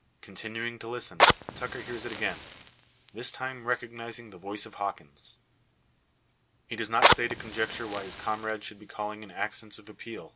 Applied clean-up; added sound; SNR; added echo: none; Fire; -3 dB; none.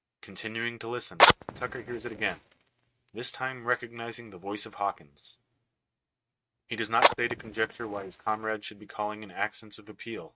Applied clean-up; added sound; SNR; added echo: neural mask model RNNoise.